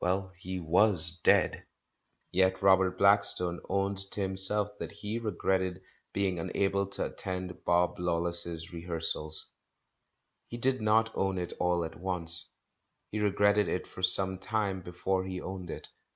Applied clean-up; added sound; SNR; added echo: none; none; none; none.